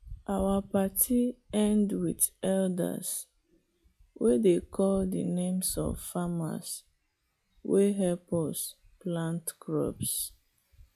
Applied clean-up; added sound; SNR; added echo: classical method log-MMSE.